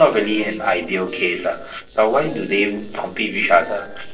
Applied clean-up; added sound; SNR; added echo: neural separator model SepFormer DNS4.